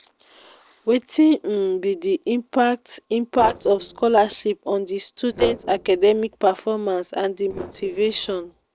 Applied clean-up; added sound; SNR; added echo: neural separator model SepFormer DNS4.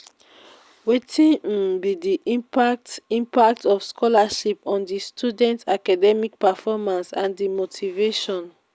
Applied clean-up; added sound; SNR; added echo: none; none; none; none.